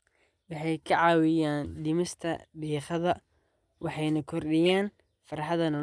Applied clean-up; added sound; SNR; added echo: neural mask model DeepFilterNet 3.